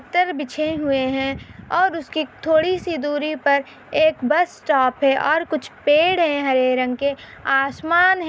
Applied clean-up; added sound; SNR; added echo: none; none; none; none.